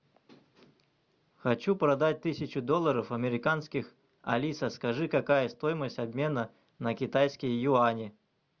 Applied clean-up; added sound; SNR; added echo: none; none; none; none.